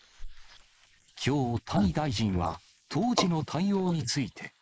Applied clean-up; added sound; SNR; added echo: neural mask model Resemble Enhance denoiser.